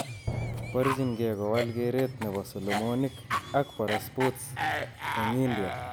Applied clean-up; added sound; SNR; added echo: none; Cough + Drum; 5 dB; none.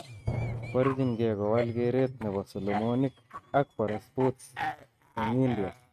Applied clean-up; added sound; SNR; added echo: neural mask model RNNoise.